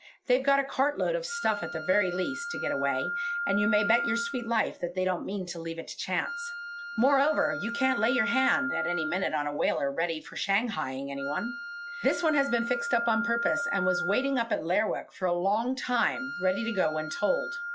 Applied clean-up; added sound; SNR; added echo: classical method log-MMSE.